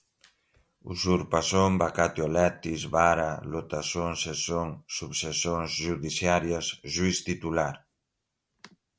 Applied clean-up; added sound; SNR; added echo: none; none; none; none.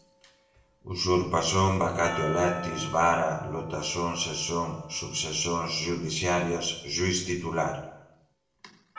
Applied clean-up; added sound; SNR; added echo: none; Percussion; 15 dB; reverberation time 0.8 s.